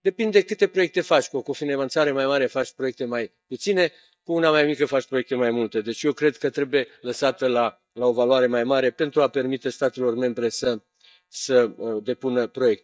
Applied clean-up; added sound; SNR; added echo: neural mask model DeepFilterNet 3.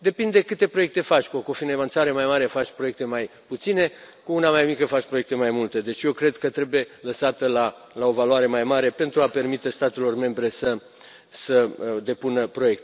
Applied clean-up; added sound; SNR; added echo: none; none; none; none.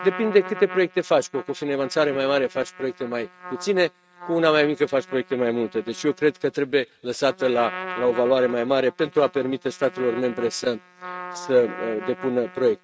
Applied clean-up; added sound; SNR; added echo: neural mask model RNNoise.